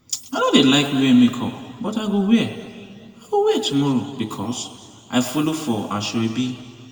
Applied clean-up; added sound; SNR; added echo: none; none; none; reverberation time 1.6 s.